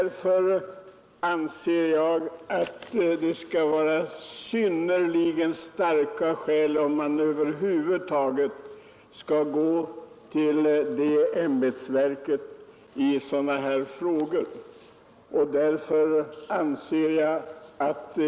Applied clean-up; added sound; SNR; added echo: none; none; none; none.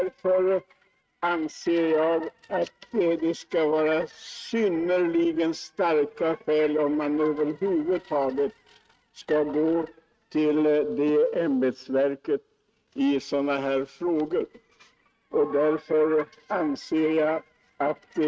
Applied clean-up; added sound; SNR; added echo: neural mask model RNNoise.